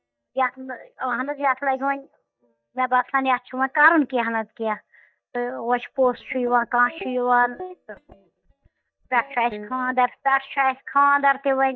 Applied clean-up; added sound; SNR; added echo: neural mask model DeepFilterNet 3.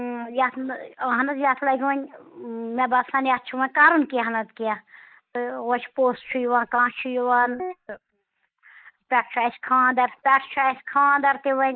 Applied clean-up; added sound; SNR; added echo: neural mask model Resemble Enhance denoiser.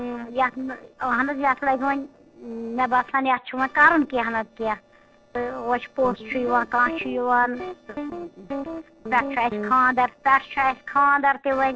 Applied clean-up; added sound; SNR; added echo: neural separator model SepFormer DNS4.